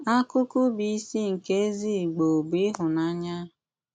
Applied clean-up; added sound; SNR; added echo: none; none; none; none.